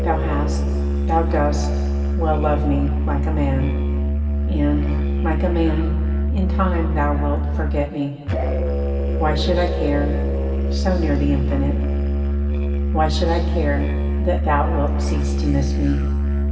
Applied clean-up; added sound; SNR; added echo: none; Musical instrument; -5 dB; reverberation time 2.3 s.